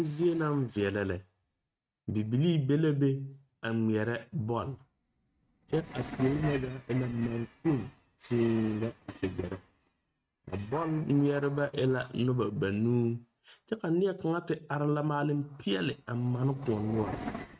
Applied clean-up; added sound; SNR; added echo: neural mask model RNNoise.